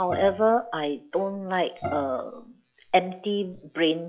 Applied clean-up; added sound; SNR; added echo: classical method log-MMSE.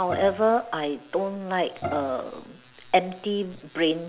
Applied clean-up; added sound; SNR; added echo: none; Bowed string instrument; 10 dB; none.